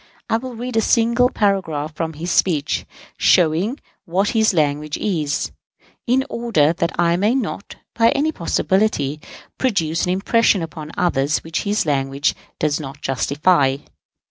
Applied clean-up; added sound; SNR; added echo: none; none; none; none.